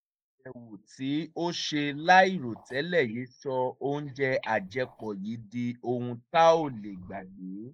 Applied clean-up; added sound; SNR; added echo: neural mask model Resemble Enhance denoiser.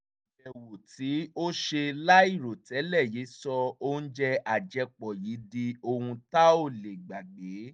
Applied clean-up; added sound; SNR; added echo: none; none; none; none.